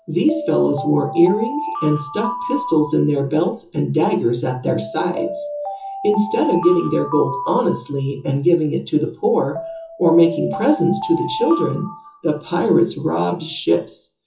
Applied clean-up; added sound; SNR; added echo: classical method WPE with log-MMSE.